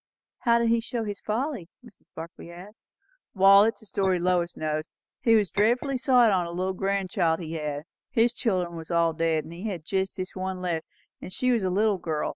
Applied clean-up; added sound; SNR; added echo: neural mask model Resemble Enhance denoiser.